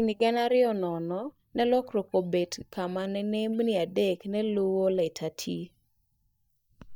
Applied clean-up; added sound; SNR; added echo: neural mask model DeepFilterNet 3.